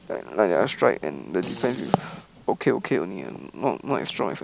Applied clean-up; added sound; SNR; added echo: none; Fart; 15 dB; none.